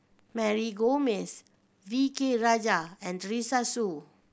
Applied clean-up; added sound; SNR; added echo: none; none; none; none.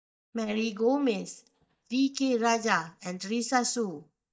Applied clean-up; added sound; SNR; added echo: neural mask model DeepFilterNet 3.